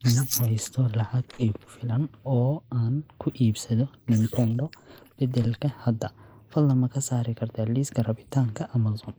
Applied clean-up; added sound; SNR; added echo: neural mask model Resemble Enhance denoiser.